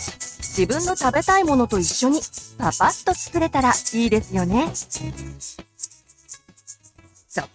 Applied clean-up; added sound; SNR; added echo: neural mask model RNNoise.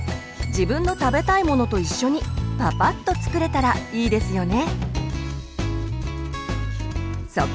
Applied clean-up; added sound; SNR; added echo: none; none; none; none.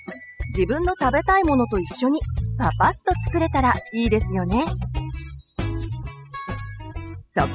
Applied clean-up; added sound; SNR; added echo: classical method spectral subtraction.